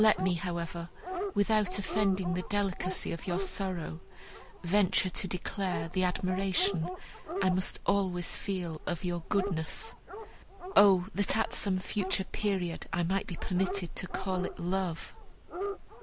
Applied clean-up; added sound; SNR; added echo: none; Dog; 11 dB; none.